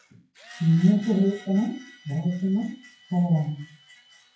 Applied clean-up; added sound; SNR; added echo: classical method WPE with log-MMSE.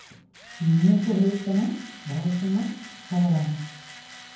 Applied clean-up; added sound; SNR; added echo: none; Tools; 19 dB; reverberation time 0.9 s.